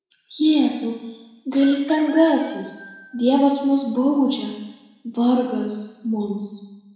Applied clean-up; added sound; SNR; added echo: none; Chicken, rooster; 18 dB; reverberation time 1.0 s.